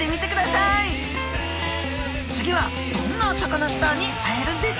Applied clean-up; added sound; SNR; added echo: none; Electric guitar; 7 dB; none.